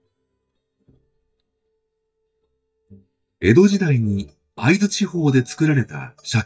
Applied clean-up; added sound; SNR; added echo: neural mask model DeepFilterNet 3.